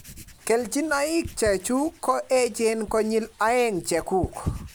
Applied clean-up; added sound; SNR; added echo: none; Writing; 17 dB; none.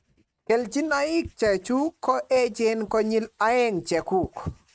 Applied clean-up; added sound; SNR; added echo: neural mask model RNNoise.